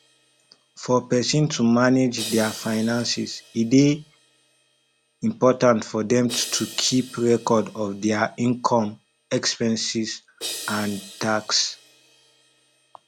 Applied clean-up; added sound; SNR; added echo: none; Crash cymbal; 18 dB; none.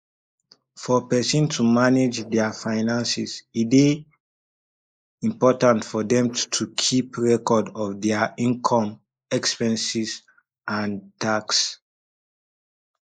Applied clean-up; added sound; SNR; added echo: neural mask model Resemble Enhance denoiser.